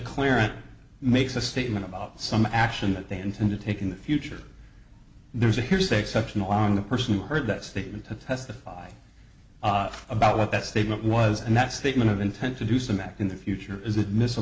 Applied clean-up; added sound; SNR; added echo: none; none; none; none.